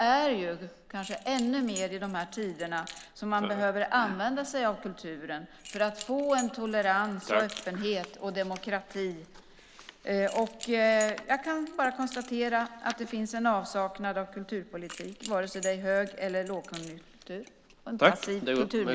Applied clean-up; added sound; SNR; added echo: none; Keys jangling; 19 dB; none.